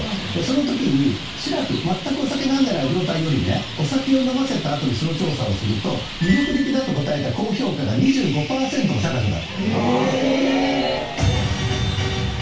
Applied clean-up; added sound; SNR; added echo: none; Traffic noise, roadway noise; 12 dB; reverberation time 0.2 s.